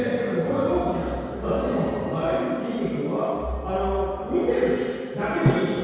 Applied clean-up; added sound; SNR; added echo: none; Drum; 11 dB; reverberation time 2.0 s.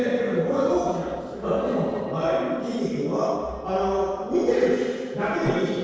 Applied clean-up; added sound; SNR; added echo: neural separator model SepFormer DNS4.